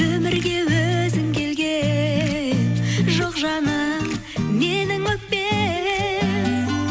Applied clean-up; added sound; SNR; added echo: none; none; none; none.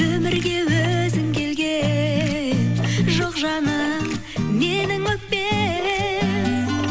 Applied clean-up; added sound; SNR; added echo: none; Tick-tock; 18 dB; none.